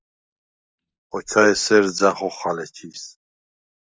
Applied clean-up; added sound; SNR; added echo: neural mask model DeepFilterNet 3.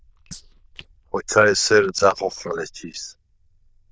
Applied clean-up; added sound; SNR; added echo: neural diffusion model UNIVERSE++.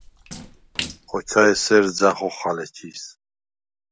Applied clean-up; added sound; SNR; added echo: none; Splash, splatter; 17 dB; none.